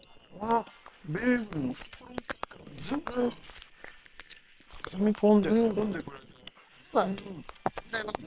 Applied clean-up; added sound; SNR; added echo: neural separator model SepFormer WHAM!.